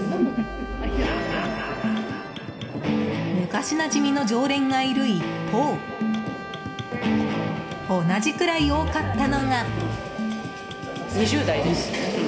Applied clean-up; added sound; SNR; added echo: none; Brass instrument; 14 dB; reverberation time 1.6 s.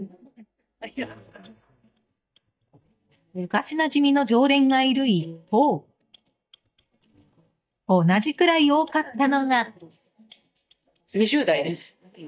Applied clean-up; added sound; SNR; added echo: neural mask model DeepFilterNet 3.